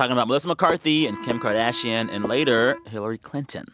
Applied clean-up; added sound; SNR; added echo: none; Wind instrument, woodwind instrument + Walk, footsteps; 12 dB; none.